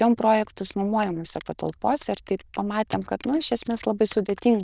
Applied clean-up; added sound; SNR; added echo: neural diffusion model UNIVERSE++.